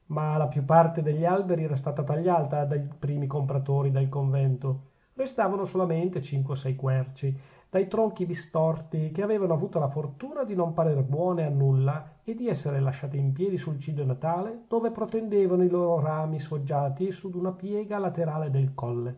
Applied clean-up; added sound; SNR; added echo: none; none; none; none.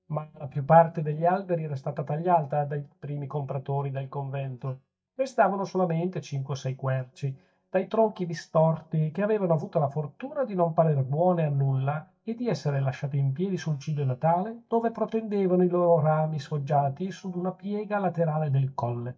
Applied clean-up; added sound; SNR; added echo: neural mask model DeepFilterNet 3.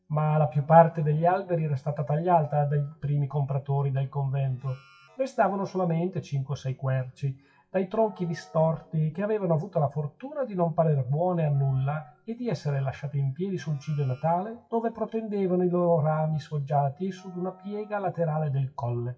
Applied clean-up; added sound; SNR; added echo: classical method WPE with log-MMSE.